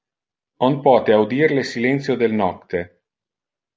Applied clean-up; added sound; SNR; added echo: none; none; none; none.